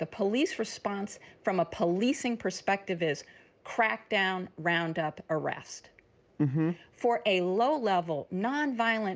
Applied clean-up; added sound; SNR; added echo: none; none; none; none.